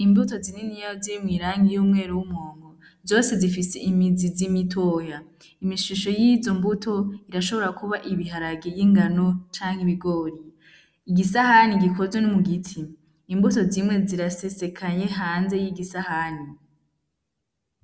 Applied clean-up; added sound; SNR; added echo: none; none; none; none.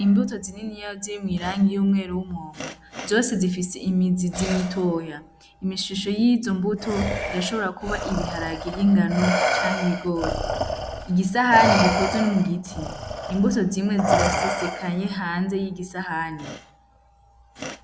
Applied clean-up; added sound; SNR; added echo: none; Respiratory sounds; 5 dB; none.